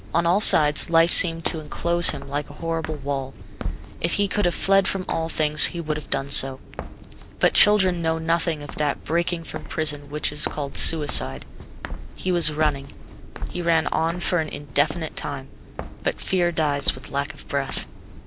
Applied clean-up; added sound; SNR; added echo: none; Walk, footsteps; 8 dB; none.